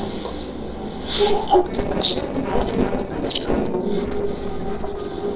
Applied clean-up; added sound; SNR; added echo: neural separator model SepFormer DNS4.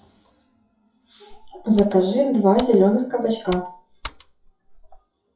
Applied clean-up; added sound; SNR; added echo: classical method WPE with log-MMSE.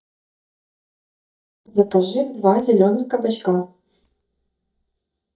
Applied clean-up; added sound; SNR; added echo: neural mask model DeepFilterNet 3.